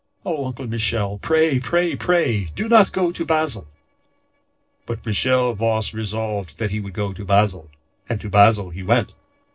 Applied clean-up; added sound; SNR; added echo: neural separator model SepFormer DNS4.